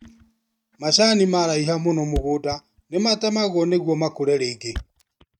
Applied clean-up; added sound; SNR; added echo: neural mask model RNNoise.